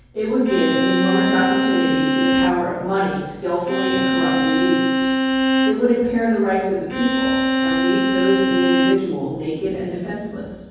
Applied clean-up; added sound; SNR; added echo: none; Bowed string instrument; -2 dB; reverberation time 1.3 s.